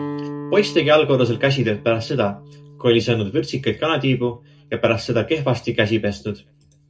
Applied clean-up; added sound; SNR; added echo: none; Guitar; 16 dB; reverberation time 0.2 s.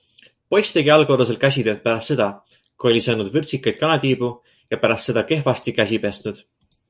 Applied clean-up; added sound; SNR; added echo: none; none; none; none.